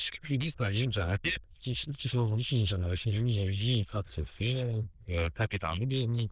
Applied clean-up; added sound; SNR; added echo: neural diffusion model UNIVERSE++.